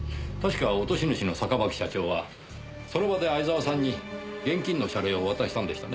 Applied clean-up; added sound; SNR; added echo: none; none; none; none.